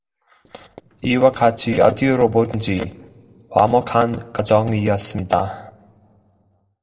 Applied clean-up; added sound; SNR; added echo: neural separator model SepFormer DNS4.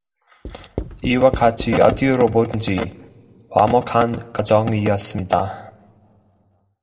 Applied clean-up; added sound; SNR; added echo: none; Writing; 11 dB; reverberation time 0.8 s.